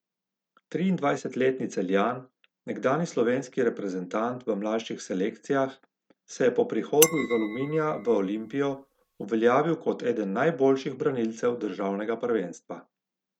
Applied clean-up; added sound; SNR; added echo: neural mask model RNNoise.